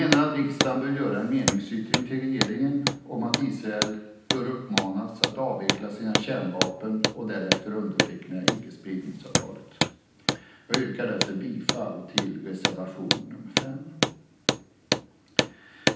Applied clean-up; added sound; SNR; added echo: none; Hammer; -1 dB; reverberation time 0.9 s.